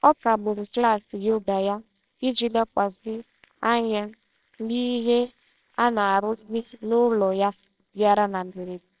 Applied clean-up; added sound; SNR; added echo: neural separator model SepFormer WHAMR!.